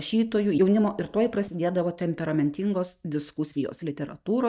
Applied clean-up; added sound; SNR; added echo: neural mask model DeepFilterNet 3.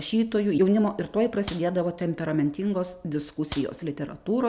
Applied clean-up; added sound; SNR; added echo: none; Clapping; 17 dB; none.